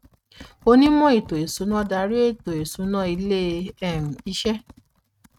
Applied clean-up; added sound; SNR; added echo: neural mask model RNNoise.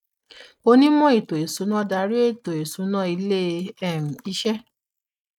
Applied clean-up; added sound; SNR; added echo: neural mask model Resemble Enhance denoiser.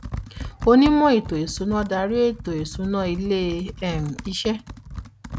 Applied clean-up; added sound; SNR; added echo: none; Computer keyboard; 12 dB; none.